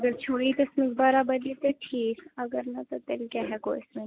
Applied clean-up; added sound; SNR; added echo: none; none; none; none.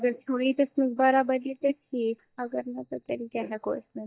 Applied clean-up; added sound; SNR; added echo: neural mask model DeepFilterNet 3.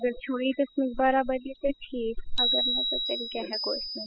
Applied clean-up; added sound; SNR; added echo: classical method spectral subtraction.